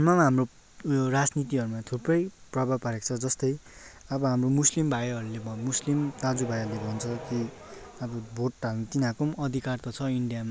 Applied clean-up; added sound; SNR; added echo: none; Accelerating, revving, vroom; 15 dB; none.